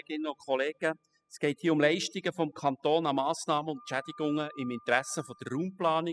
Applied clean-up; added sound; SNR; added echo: classical method spectral subtraction.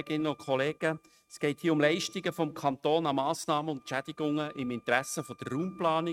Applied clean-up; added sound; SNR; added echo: neural mask model RNNoise.